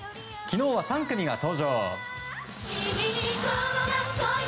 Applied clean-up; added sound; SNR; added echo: none; none; none; none.